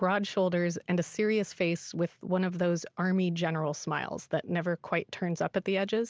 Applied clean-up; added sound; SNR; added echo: none; none; none; none.